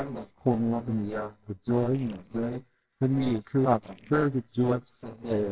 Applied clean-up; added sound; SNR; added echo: neural separator model SepFormer WHAMR!.